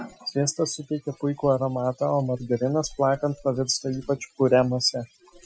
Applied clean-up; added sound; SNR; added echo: classical method Wiener filter.